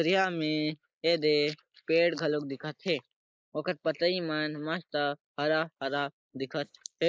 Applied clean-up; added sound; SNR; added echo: neural mask model Resemble Enhance denoiser.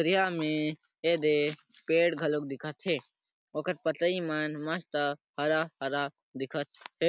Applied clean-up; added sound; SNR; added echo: none; none; none; none.